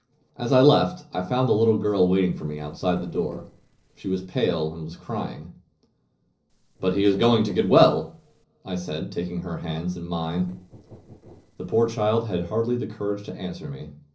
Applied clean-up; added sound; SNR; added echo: neural separator model SepFormer DNS4.